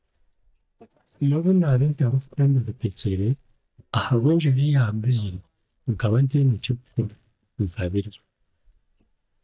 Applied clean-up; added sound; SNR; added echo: neural mask model DeepFilterNet 3.